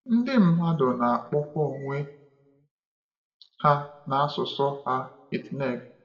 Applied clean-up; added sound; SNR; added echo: none; none; none; reverberation time 0.6 s.